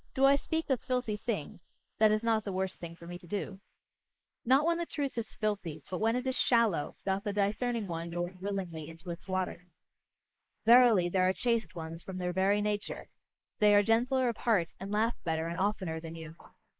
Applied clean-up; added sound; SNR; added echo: neural mask model Resemble Enhance denoiser.